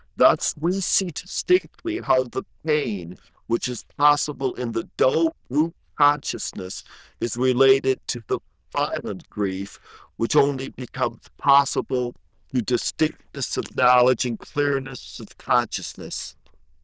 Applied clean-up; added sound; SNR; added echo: neural diffusion model UNIVERSE++.